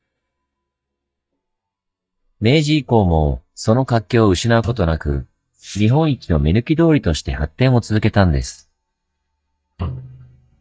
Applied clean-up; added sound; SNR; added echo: neural mask model DeepFilterNet 3.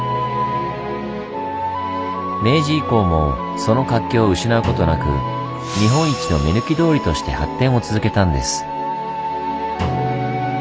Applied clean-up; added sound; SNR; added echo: none; Drum; 12 dB; none.